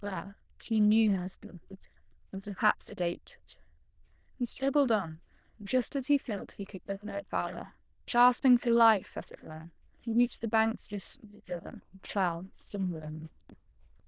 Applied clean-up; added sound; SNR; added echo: neural diffusion model UNIVERSE++.